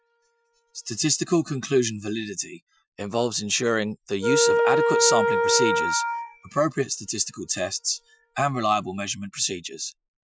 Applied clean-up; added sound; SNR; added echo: classical method Wiener filter.